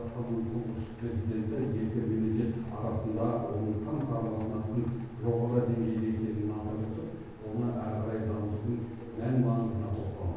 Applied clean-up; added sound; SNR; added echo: none; Rain; 19 dB; reverberation time 1.3 s.